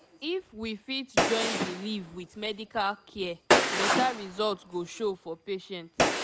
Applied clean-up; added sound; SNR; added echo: none; Gunshot, gunfire; -2 dB; none.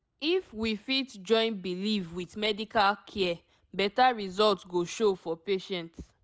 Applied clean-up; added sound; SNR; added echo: none; none; none; none.